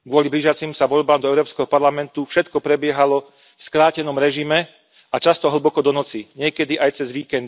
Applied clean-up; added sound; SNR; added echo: none; none; none; none.